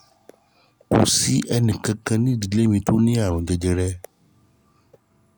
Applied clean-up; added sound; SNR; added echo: none; none; none; none.